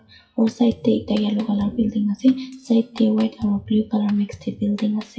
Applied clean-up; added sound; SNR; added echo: classical method WPE with log-MMSE.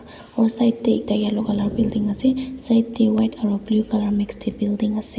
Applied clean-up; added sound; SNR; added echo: none; none; none; none.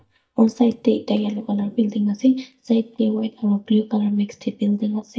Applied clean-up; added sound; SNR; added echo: neural mask model DeepFilterNet 3.